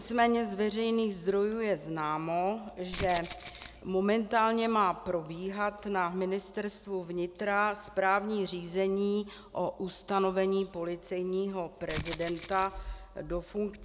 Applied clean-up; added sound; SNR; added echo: none; Rattle (instrument); 11 dB; none.